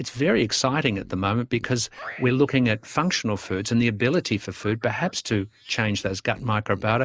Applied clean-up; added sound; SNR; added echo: neural mask model Resemble Enhance denoiser.